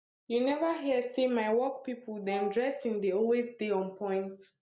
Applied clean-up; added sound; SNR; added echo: none; Wind instrument, woodwind instrument; 9 dB; none.